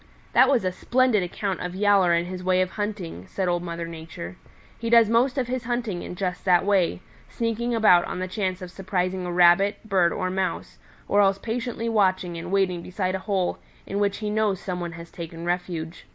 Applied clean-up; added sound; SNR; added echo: none; none; none; none.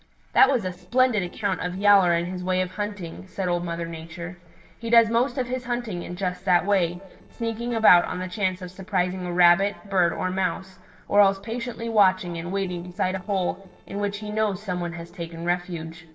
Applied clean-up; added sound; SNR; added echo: neural separator model SepFormer DNS4.